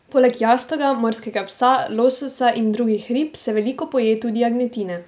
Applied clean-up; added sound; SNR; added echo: none; none; none; none.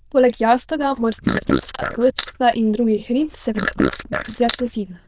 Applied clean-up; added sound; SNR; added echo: neural diffusion model UNIVERSE++.